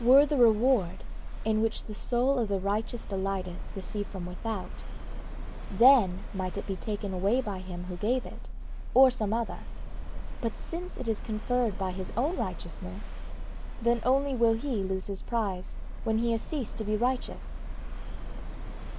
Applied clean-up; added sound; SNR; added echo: none; Walk, footsteps / Waves, surf / Wind; 18 dB; none.